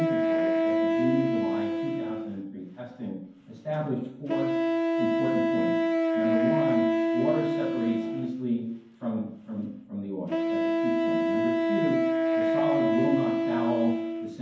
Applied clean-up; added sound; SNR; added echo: none; Wind instrument, woodwind instrument; -5 dB; reverberation time 0.9 s.